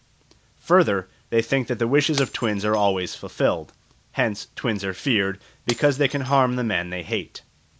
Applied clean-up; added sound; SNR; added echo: none; Shatter; 19 dB; none.